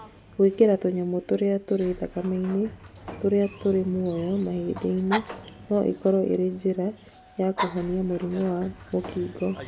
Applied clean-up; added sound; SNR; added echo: none; Sliding door + Dog; 14 dB; none.